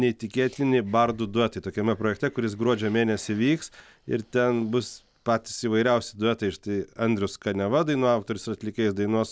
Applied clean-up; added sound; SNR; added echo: none; none; none; none.